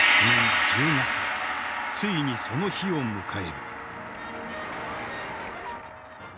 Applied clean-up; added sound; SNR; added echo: none; Gong; -4 dB; none.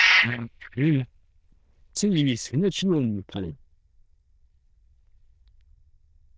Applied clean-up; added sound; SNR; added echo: neural diffusion model UNIVERSE++.